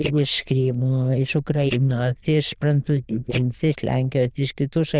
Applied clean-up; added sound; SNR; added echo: neural diffusion model UNIVERSE++.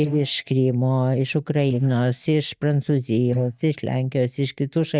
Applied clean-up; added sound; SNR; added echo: neural mask model DeepFilterNet 3.